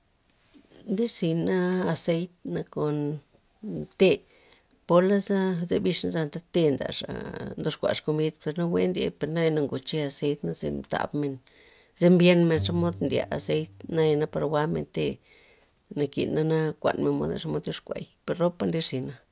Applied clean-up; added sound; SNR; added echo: none; Bowed string instrument; 14 dB; none.